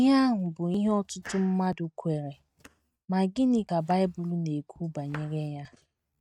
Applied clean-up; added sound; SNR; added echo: neural mask model RNNoise.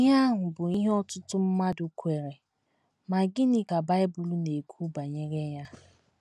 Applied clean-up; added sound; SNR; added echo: none; none; none; none.